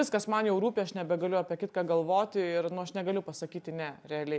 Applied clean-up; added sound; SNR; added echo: none; none; none; none.